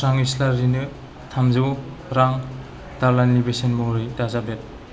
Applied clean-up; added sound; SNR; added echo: none; none; none; none.